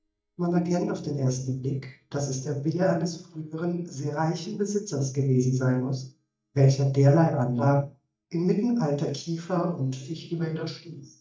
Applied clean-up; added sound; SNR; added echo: neural mask model DeepFilterNet 3.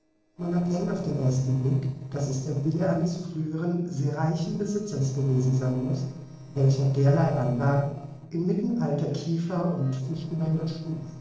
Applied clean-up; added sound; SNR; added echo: neural separator model SepFormer DNS4.